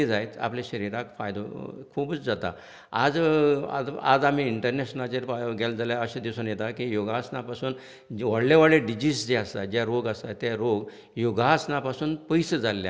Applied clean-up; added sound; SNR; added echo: none; none; none; none.